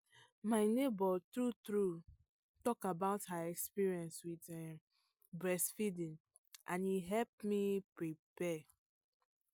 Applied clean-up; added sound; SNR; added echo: none; none; none; none.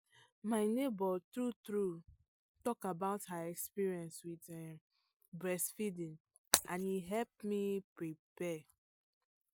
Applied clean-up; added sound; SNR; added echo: neural mask model Resemble Enhance denoiser.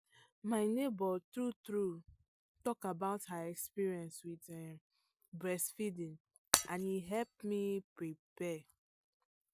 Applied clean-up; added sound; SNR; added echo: none; Shatter; -2 dB; none.